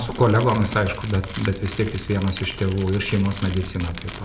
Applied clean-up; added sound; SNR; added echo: none; Crumpling, crinkling; 12 dB; reverberation time 0.7 s.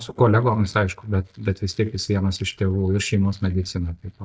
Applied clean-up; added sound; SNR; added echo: neural mask model DeepFilterNet 3.